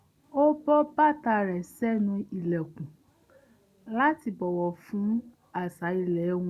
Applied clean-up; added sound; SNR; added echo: none; none; none; none.